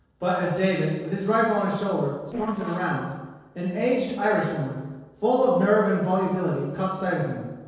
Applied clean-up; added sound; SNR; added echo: neural separator model SepFormer DNS4.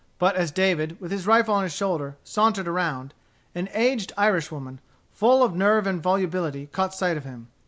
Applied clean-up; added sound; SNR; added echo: none; none; none; none.